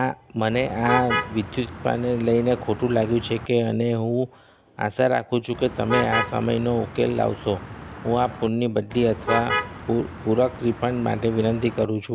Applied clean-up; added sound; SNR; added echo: none; Motor vehicle (road); 8 dB; none.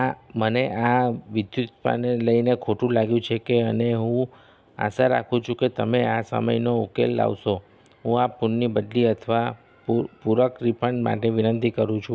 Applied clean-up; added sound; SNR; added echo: none; none; none; none.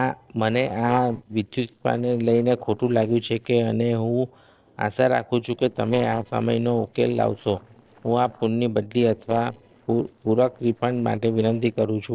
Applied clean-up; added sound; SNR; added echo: neural separator model SepFormer DNS4.